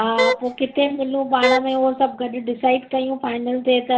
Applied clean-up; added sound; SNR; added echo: none; Wind instrument, woodwind instrument; 2 dB; none.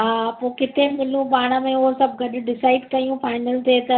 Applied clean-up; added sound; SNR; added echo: none; none; none; none.